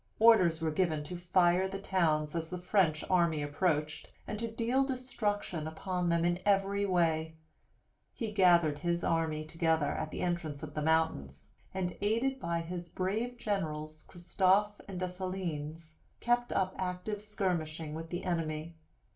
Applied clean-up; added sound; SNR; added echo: none; none; none; reverberation time 0.2 s.